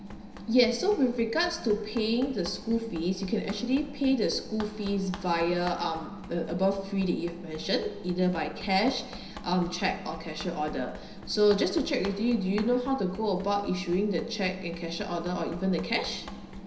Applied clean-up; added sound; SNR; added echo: none; Run; 16 dB; reverberation time 0.9 s.